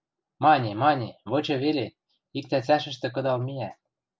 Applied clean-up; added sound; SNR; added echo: none; none; none; none.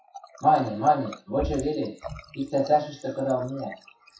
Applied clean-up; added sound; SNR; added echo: classical method WPE with log-MMSE.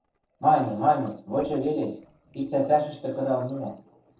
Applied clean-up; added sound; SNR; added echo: neural separator model SepFormer DNS4.